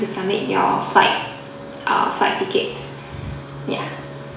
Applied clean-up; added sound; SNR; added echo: none; Bowed string instrument; 16 dB; reverberation time 0.7 s.